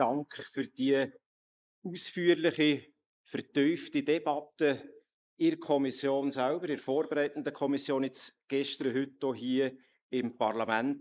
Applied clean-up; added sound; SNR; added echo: neural mask model Resemble Enhance denoiser.